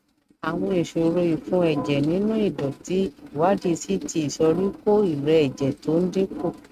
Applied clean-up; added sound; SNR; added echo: neural mask model RNNoise.